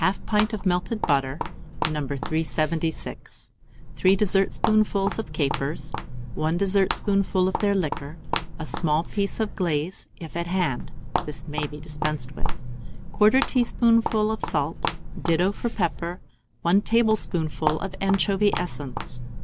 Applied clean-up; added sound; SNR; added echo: none; Walk, footsteps; 6 dB; none.